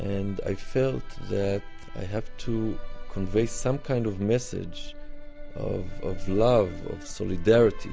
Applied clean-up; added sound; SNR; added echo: none; none; none; none.